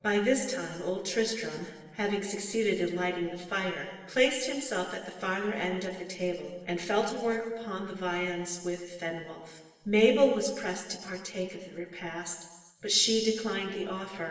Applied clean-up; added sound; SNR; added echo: none; none; none; reverberation time 1.3 s.